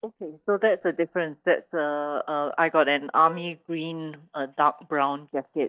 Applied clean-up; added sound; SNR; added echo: neural mask model DeepFilterNet 3.